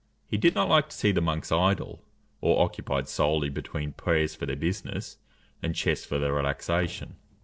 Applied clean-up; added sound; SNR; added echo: neural separator model SepFormer DNS4.